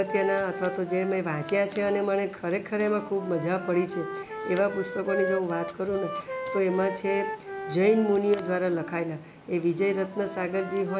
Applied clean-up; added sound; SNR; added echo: none; Wind instrument, woodwind instrument; 9 dB; none.